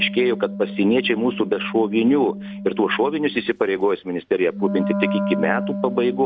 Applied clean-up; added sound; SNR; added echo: none; Wind instrument, woodwind instrument; 7 dB; none.